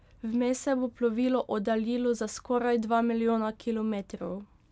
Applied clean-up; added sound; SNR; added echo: none; none; none; none.